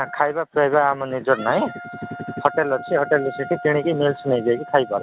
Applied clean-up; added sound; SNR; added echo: none; Wind instrument, woodwind instrument; 15 dB; none.